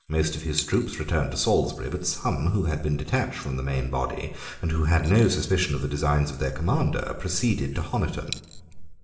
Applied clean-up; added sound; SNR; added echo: neural separator model SepFormer DNS4.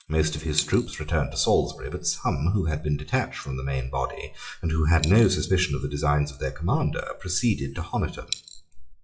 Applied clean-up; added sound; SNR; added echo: classical method WPE with log-MMSE.